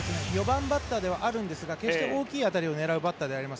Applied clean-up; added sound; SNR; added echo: none; none; none; none.